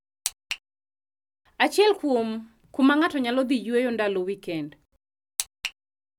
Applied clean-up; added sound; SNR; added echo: none; none; none; none.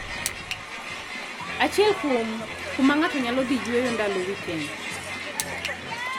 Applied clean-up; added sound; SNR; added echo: none; Crowd; 6 dB; none.